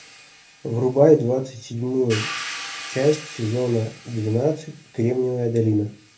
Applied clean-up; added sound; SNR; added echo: none; Hi-hat; 15 dB; reverberation time 0.3 s.